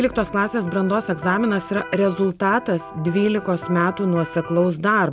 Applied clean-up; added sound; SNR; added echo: none; Electric guitar; 14 dB; none.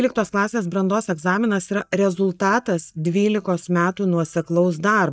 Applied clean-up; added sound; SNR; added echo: neural mask model DeepFilterNet 3.